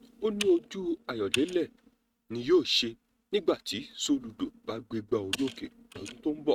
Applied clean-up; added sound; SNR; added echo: neural mask model RNNoise.